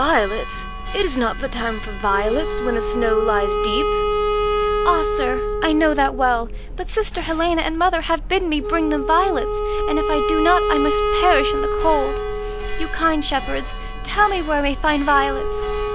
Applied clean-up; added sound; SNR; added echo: none; Wind instrument, woodwind instrument + Church bell; 1 dB; none.